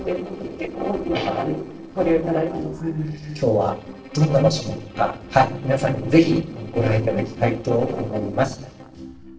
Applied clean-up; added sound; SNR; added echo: neural separator model SepFormer DNS4.